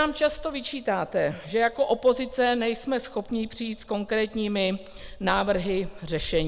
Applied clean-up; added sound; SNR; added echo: none; Bird vocalization, bird call, bird song; 16 dB; none.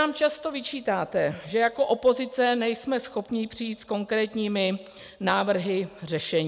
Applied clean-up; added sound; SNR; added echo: none; none; none; none.